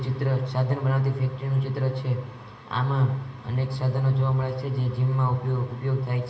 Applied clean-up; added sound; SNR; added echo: none; none; none; reverberation time 1.1 s.